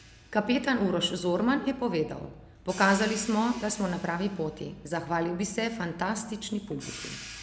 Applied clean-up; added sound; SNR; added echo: none; Hi-hat; 19 dB; none.